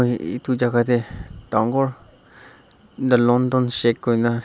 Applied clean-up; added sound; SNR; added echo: none; none; none; none.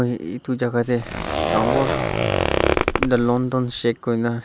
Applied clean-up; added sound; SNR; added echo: none; Zipper (clothing); 0 dB; none.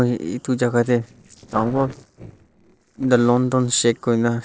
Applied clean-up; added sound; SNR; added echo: neural separator model SepFormer DNS4.